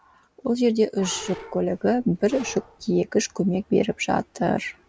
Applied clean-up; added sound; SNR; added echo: none; Bark; 17 dB; none.